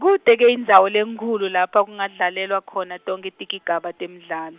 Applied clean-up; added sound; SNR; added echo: none; none; none; none.